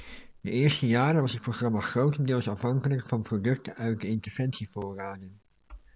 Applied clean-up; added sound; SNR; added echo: none; none; none; none.